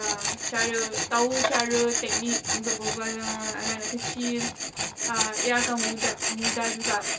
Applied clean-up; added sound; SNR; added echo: none; Tools; -1 dB; none.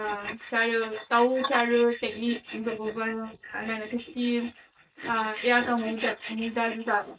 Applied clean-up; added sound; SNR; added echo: neural mask model Resemble Enhance denoiser.